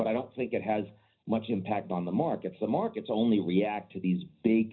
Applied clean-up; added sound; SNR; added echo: none; none; none; reverberation time 0.4 s.